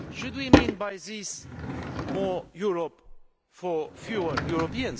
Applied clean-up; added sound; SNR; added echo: none; Drawer open or close / Wood; -3 dB; none.